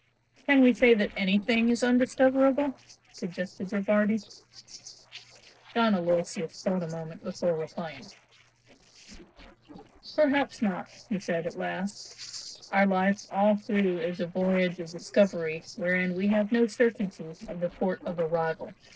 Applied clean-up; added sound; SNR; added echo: neural separator model SepFormer DNS4.